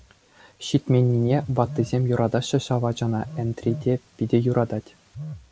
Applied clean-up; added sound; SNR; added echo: none; Telephone; 17 dB; none.